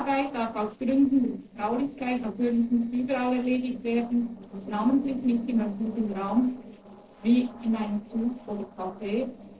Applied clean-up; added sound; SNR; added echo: neural separator model SepFormer DNS4.